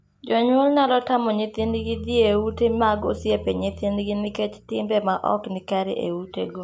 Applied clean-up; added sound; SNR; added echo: none; Bass guitar; 17 dB; none.